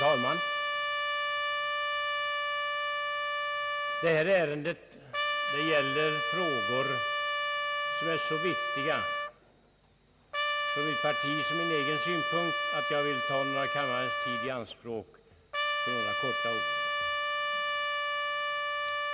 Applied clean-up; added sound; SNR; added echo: none; Trumpet; -3 dB; none.